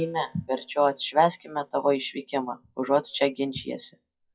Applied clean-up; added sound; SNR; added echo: classical method WPE with log-MMSE.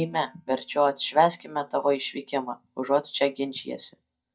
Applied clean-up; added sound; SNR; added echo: neural mask model DeepFilterNet 3.